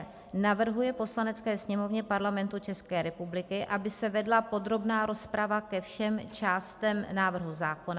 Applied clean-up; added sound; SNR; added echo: none; none; none; none.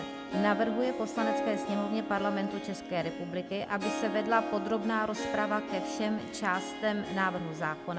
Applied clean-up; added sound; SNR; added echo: none; Harp; 4 dB; none.